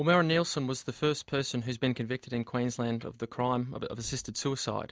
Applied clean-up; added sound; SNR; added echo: none; none; none; none.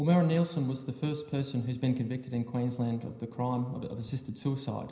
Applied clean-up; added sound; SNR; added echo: none; none; none; reverberation time 0.9 s.